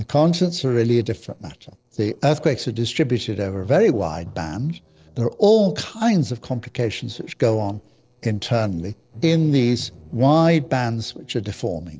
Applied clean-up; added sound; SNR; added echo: neural separator model SepFormer DNS4.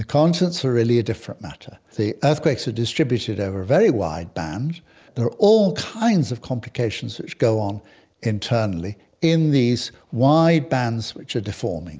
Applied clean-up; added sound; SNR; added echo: none; none; none; none.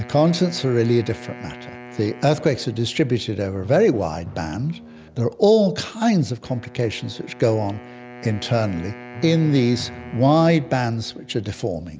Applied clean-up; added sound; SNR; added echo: none; Drum + Wind instrument, woodwind instrument; 18 dB; none.